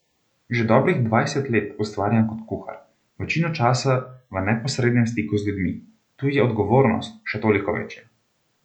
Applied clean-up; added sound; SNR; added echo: none; none; none; none.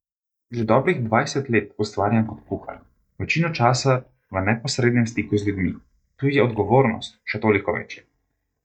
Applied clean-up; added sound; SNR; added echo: neural mask model DeepFilterNet 3.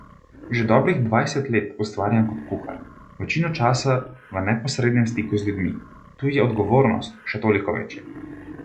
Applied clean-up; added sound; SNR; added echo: none; Wild animals; 18 dB; none.